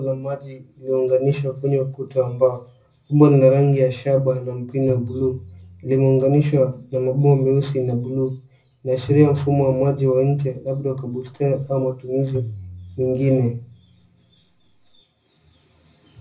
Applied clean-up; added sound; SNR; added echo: none; Tabla; 16 dB; reverberation time 0.4 s.